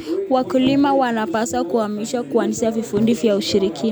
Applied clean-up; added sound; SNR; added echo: none; Percussion; 18 dB; none.